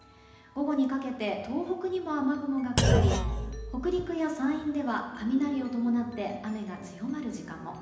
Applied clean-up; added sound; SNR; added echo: none; Thump, thud; -3 dB; reverberation time 1.0 s.